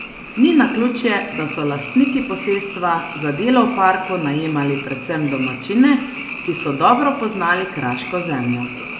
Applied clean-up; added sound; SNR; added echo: none; Frog; 12 dB; reverberation time 1.0 s.